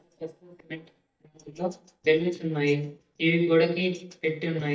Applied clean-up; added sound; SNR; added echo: neural mask model DeepFilterNet 3.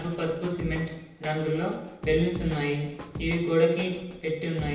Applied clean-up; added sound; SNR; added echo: none; Drum kit; 12 dB; reverberation time 0.9 s.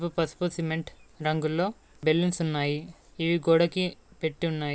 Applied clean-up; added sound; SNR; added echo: none; none; none; none.